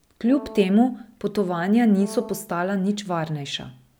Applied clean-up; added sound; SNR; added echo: none; Brass instrument; 19 dB; none.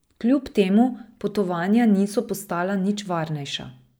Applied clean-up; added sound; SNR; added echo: neural mask model Resemble Enhance denoiser.